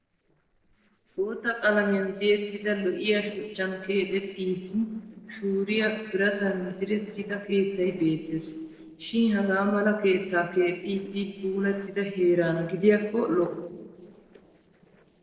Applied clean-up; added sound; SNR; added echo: neural separator model SepFormer DNS4.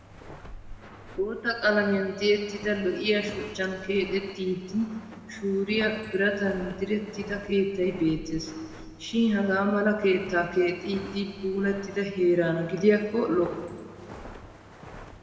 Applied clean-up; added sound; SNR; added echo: none; Walk, footsteps; 17 dB; reverberation time 2.2 s.